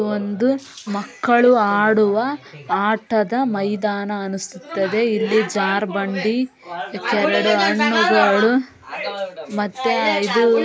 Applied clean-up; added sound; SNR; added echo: none; none; none; none.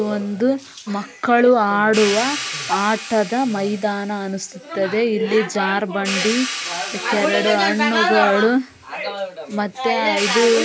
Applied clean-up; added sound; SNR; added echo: none; Hi-hat; 12 dB; none.